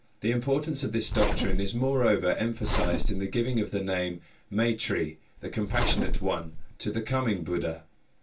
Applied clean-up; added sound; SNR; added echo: none; Zipper (clothing); -1 dB; reverberation time 0.2 s.